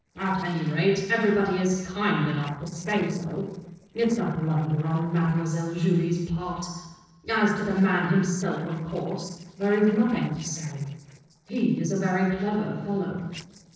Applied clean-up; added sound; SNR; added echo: neural separator model SepFormer DNS4.